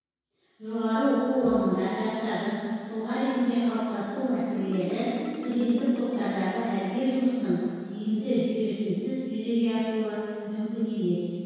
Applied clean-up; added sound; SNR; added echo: none; Marimba, xylophone; 18 dB; reverberation time 2.0 s.